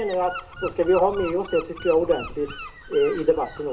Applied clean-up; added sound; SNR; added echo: none; Gull, seagull / Wind; 14 dB; reverberation time 0.3 s.